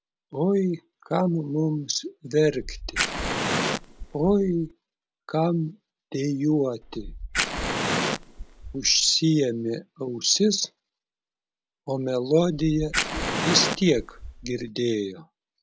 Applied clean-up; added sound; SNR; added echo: none; Fire; 3 dB; none.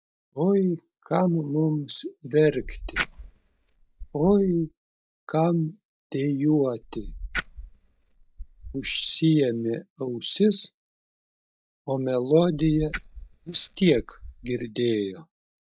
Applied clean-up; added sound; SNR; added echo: neural mask model DeepFilterNet 3.